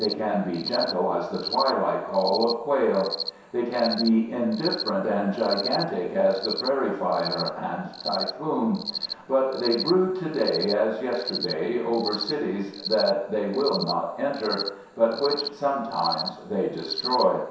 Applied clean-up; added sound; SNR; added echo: none; Cricket; 9 dB; reverberation time 0.7 s.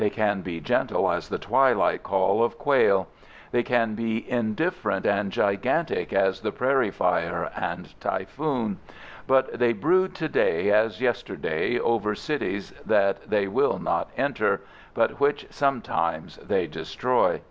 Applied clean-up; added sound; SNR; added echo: none; none; none; none.